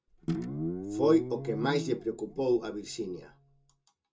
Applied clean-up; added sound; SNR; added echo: none; Guitar; 6 dB; reverberation time 0.2 s.